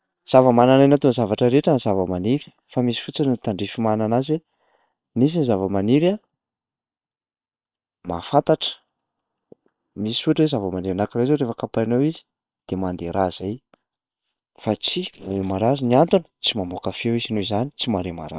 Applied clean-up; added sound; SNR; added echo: neural separator model SepFormer WHAM!.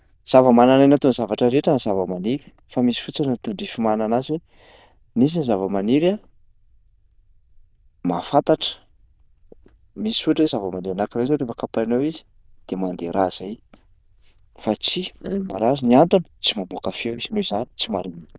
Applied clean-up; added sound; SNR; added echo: neural diffusion model UNIVERSE++.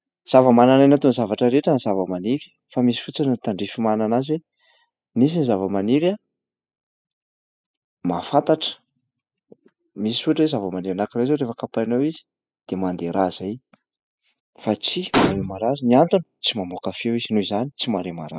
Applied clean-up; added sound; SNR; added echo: classical method spectral subtraction.